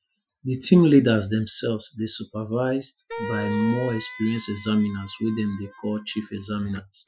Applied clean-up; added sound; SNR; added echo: classical method Wiener filter.